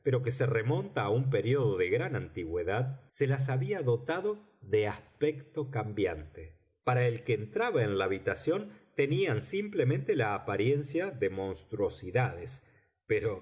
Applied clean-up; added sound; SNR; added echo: none; none; none; none.